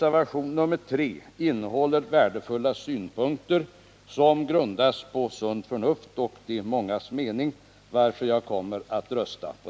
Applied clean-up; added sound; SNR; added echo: none; none; none; none.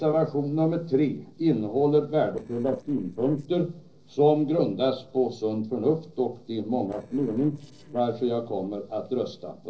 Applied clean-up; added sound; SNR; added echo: neural separator model SepFormer DNS4.